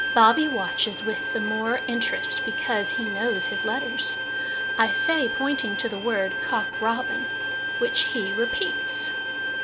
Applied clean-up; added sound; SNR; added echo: none; Bowed string instrument; 1 dB; none.